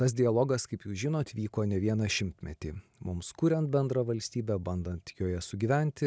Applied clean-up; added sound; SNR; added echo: none; none; none; none.